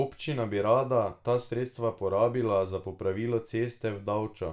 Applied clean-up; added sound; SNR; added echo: none; none; none; none.